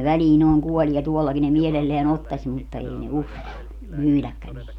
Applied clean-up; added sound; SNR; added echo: none; none; none; none.